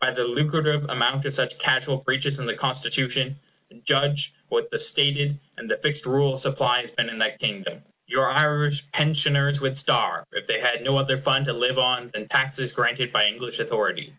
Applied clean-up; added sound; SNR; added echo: none; none; none; none.